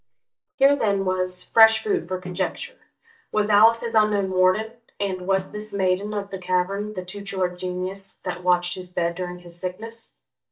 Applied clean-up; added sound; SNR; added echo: neural mask model DeepFilterNet 3.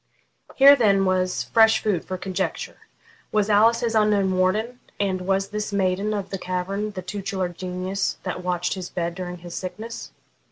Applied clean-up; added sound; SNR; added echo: none; none; none; none.